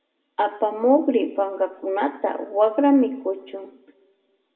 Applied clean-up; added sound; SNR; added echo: none; none; none; reverberation time 1.3 s.